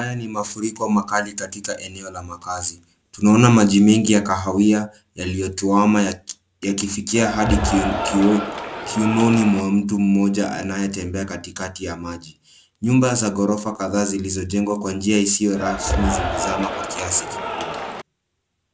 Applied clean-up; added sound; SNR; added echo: none; Cheering; 5 dB; none.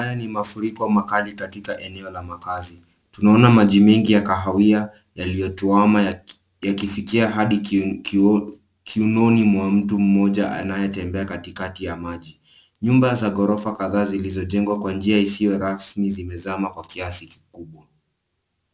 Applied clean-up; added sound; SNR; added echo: none; none; none; none.